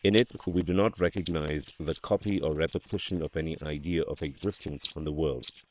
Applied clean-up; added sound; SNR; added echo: neural separator model SepFormer WHAM!.